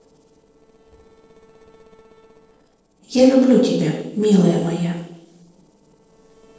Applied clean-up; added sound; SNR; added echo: neural separator model SepFormer DNS4.